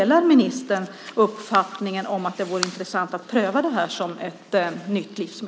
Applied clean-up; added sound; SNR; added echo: none; none; none; none.